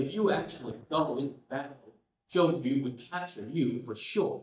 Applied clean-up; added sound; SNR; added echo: neural mask model DeepFilterNet 3.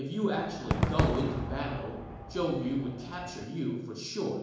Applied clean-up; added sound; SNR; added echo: none; Crowd / Cheering / Fireworks; 2 dB; reverberation time 1.0 s.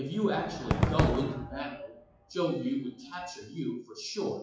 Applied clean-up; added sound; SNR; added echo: classical method WPE with log-MMSE.